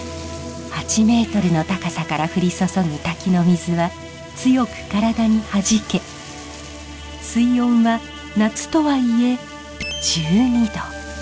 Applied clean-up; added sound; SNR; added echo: none; none; none; none.